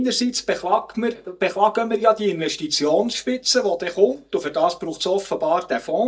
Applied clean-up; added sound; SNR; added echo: neural mask model DeepFilterNet 3.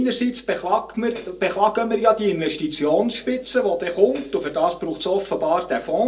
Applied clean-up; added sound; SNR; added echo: neural separator model SepFormer DNS4.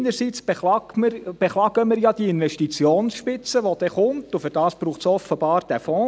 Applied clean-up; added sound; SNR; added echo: none; none; none; none.